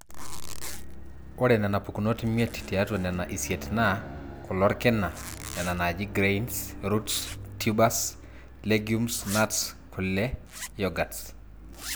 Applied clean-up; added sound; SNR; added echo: none; Zipper (clothing); 17 dB; none.